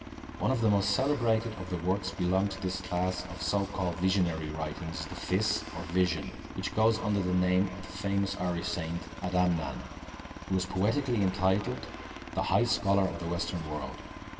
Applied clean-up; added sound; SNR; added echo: none; Aircraft; 12 dB; reverberation time 1.4 s.